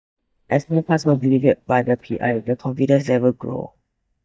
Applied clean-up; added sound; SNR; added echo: neural mask model DeepFilterNet 3.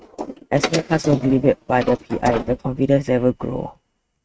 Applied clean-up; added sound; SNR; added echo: neural mask model RNNoise.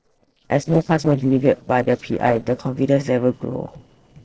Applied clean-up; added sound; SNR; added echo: neural separator model SepFormer DNS4.